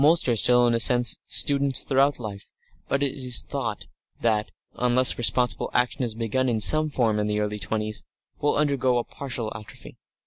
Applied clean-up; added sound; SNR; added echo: none; none; none; none.